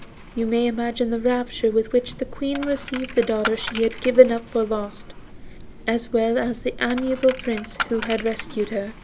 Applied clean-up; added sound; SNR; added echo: none; Coin (dropping); 12 dB; none.